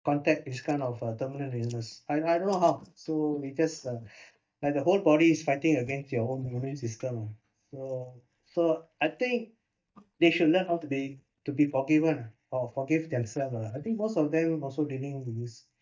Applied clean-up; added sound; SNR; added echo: neural mask model DeepFilterNet 3.